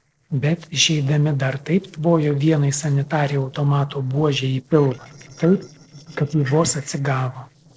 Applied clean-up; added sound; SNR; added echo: neural separator model SepFormer DNS4.